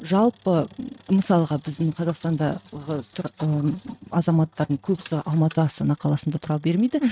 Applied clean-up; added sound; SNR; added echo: neural mask model RNNoise.